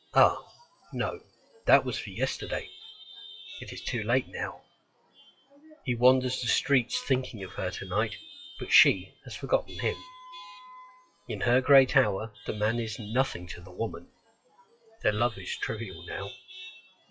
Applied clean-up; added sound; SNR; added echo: classical method WPE with log-MMSE.